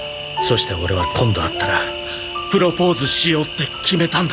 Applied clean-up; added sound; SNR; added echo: none; Cricket; 11 dB; none.